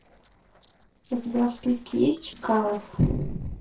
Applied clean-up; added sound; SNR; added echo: neural separator model SepFormer DNS4.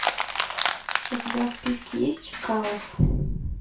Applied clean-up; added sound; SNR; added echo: none; Crushing; 4 dB; reverberation time 0.3 s.